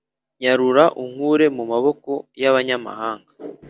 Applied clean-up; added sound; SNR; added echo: none; none; none; none.